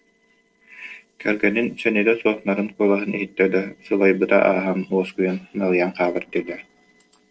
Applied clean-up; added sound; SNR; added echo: neural separator model SepFormer DNS4.